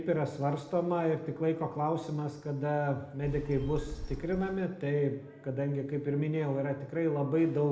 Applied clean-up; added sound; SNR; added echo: none; Telephone; 9 dB; reverberation time 0.8 s.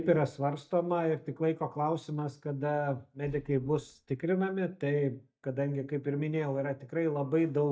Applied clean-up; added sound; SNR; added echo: neural mask model DeepFilterNet 3.